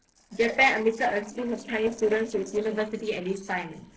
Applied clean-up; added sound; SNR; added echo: neural separator model SepFormer DNS4.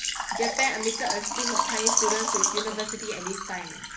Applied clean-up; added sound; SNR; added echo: none; Water / Liquid; -3 dB; reverberation time 0.3 s.